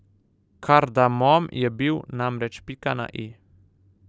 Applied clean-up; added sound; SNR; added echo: none; none; none; none.